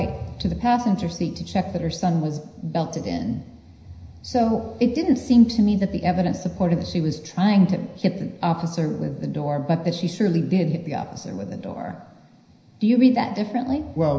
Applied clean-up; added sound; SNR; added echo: none; none; none; reverberation time 0.9 s.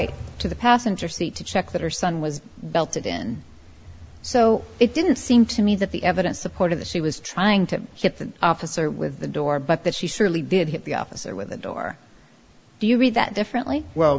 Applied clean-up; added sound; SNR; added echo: none; none; none; none.